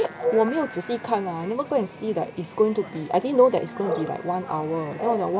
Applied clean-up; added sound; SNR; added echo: none; Bark / Chatter / Chirp, tweet / Livestock, farm animals, working animals; 10 dB; none.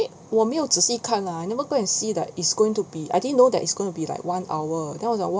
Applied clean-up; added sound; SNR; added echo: none; none; none; none.